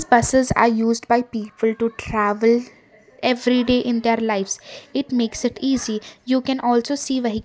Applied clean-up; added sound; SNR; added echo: none; none; none; none.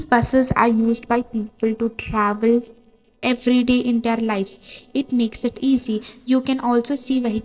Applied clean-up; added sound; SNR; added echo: neural separator model SepFormer DNS4.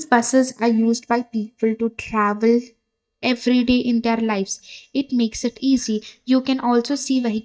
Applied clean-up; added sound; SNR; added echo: neural mask model DeepFilterNet 3.